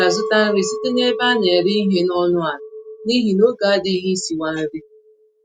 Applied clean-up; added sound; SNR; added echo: none; Chink, clink; 10 dB; none.